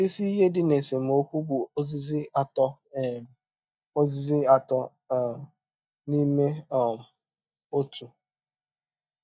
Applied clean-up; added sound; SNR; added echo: neural mask model DeepFilterNet 3.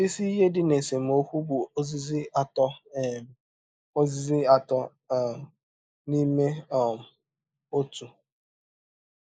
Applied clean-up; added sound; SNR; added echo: neural mask model Resemble Enhance denoiser.